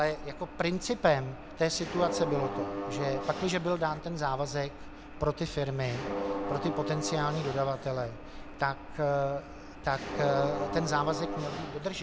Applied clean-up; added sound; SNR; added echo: none; Mechanisms; 6 dB; none.